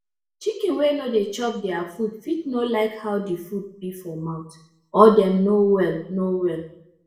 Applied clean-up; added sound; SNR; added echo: none; none; none; reverberation time 0.6 s.